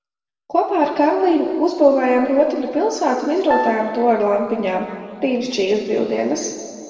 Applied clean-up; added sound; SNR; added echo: none; Piano; 8 dB; reverberation time 2.2 s.